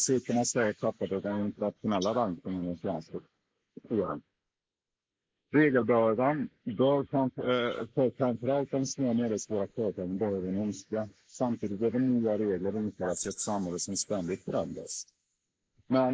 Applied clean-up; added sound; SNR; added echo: neural mask model Resemble Enhance denoiser.